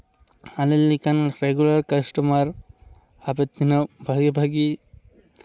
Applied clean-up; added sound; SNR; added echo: none; none; none; none.